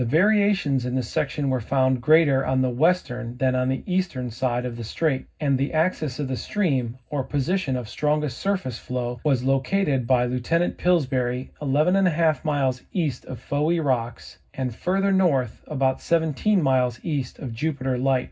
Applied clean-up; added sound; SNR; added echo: none; none; none; reverberation time 0.4 s.